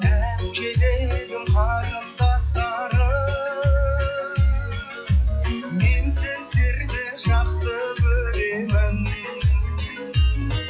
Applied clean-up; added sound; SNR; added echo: classical method log-MMSE.